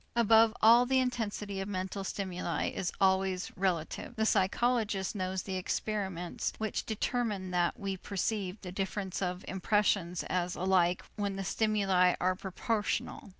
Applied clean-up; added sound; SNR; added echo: none; none; none; none.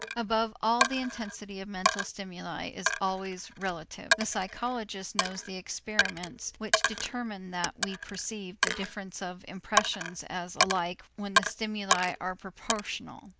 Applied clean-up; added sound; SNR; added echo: none; Coin (dropping); -1 dB; none.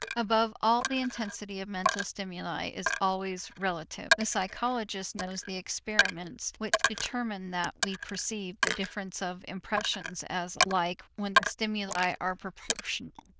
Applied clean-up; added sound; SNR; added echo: neural diffusion model UNIVERSE++.